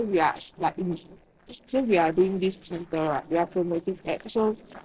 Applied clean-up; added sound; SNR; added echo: neural separator model SepFormer DNS4.